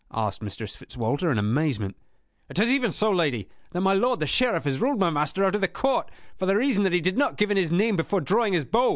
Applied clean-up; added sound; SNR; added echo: none; none; none; none.